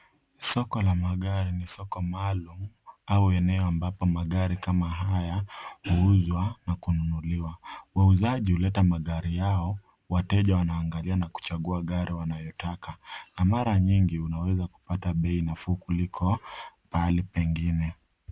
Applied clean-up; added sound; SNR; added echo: none; none; none; none.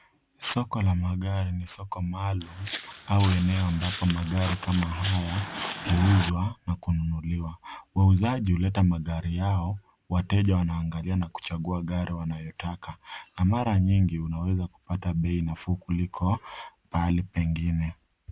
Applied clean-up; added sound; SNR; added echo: none; Walk, footsteps; 10 dB; none.